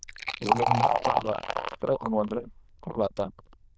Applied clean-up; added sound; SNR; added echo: neural diffusion model UNIVERSE++.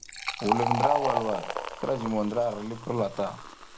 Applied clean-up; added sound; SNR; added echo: none; Fill (with liquid); 1 dB; none.